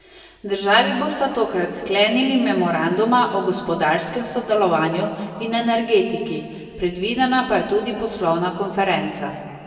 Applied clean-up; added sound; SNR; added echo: none; none; none; reverberation time 2.1 s.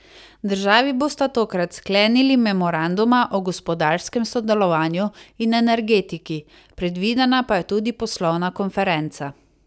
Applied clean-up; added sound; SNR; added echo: none; none; none; none.